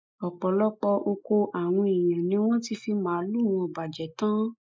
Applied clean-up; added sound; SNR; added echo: neural mask model Resemble Enhance denoiser.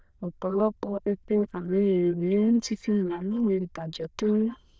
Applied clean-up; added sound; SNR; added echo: neural diffusion model UNIVERSE++.